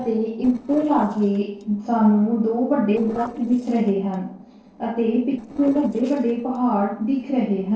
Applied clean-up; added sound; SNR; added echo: neural separator model SepFormer DNS4.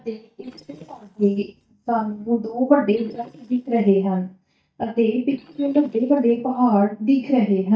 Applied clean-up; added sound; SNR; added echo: neural mask model DeepFilterNet 3.